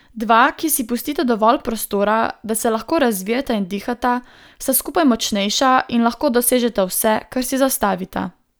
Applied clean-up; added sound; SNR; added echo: none; none; none; none.